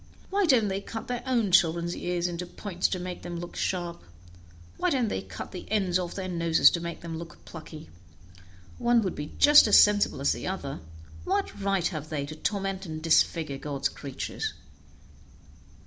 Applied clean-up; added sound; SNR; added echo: none; none; none; none.